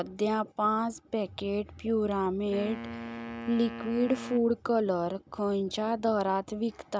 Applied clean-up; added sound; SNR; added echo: none; Wind instrument, woodwind instrument; 12 dB; none.